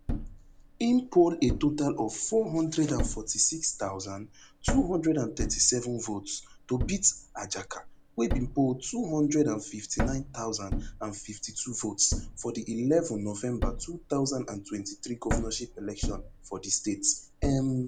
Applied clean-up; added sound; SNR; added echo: none; Thump, thud; 7 dB; none.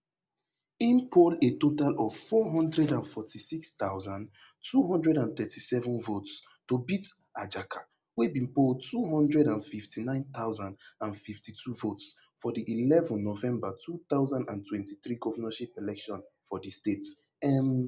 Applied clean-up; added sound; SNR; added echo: none; none; none; none.